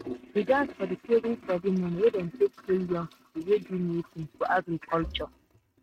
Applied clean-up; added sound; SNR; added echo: neural mask model RNNoise.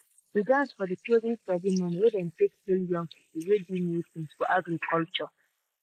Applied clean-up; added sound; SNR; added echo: neural mask model Resemble Enhance denoiser.